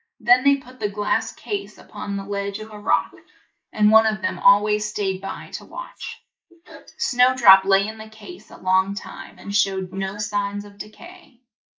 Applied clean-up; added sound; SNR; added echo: neural mask model Resemble Enhance denoiser.